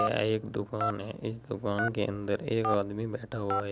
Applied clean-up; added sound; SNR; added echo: none; Telephone; 5 dB; none.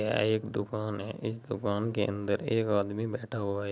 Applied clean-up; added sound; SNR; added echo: none; none; none; none.